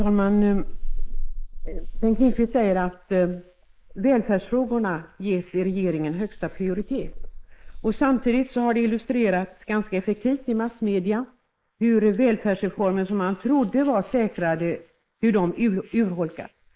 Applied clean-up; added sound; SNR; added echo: neural mask model Resemble Enhance denoiser.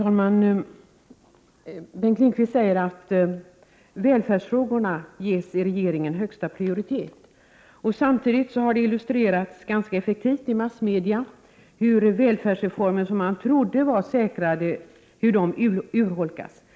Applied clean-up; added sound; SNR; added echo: none; none; none; none.